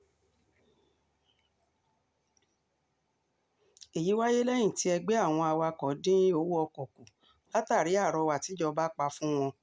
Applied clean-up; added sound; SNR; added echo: none; none; none; none.